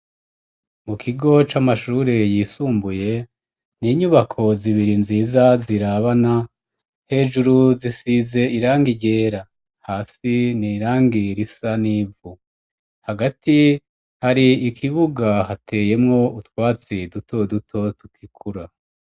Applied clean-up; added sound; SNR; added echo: none; none; none; none.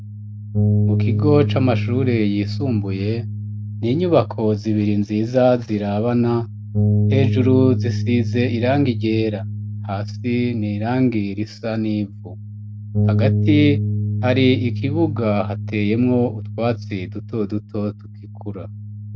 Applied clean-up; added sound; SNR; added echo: none; Bass guitar; 2 dB; none.